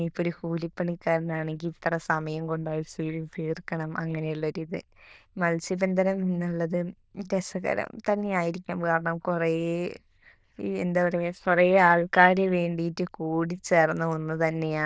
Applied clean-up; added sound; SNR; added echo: neural diffusion model UNIVERSE++.